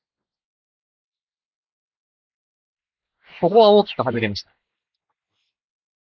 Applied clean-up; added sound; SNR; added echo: neural mask model Resemble Enhance denoiser.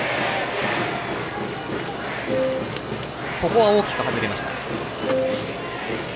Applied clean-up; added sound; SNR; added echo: none; Wind instrument, woodwind instrument; 2 dB; none.